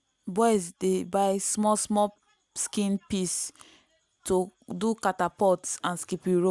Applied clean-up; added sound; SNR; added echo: none; none; none; none.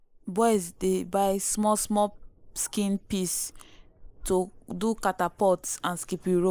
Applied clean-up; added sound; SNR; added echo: neural mask model Resemble Enhance denoiser.